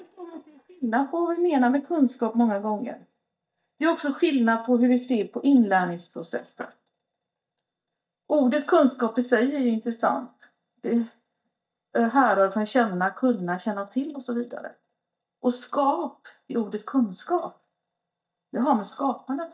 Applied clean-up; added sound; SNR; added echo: neural mask model DeepFilterNet 3.